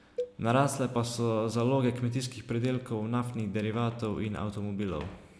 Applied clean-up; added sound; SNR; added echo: none; Cowbell; 13 dB; none.